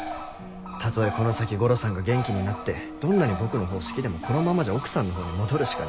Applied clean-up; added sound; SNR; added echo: none; Bird; 11 dB; none.